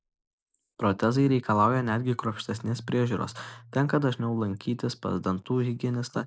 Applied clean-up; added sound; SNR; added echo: neural mask model Resemble Enhance denoiser.